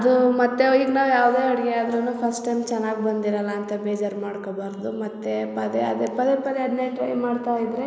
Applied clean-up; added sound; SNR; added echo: none; none; none; none.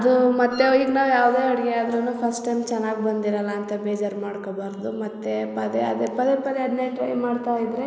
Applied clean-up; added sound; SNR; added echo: none; Wind instrument, woodwind instrument; 15 dB; none.